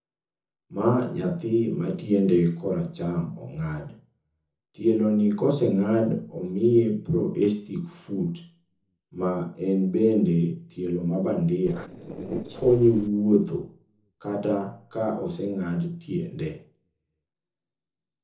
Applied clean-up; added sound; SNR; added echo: neural separator model SepFormer DNS4.